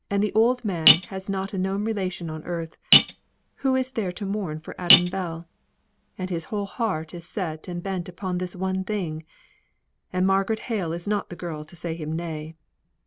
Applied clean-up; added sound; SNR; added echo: none; Cutlery, silverware; 0 dB; none.